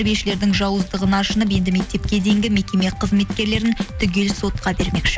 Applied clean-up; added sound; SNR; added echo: none; Bass drum / Snare drum / Drum kit; 10 dB; none.